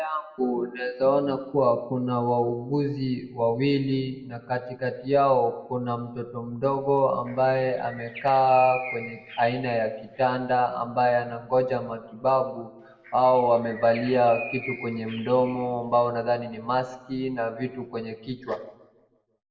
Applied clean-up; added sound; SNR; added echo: none; Bird; 16 dB; reverberation time 0.7 s.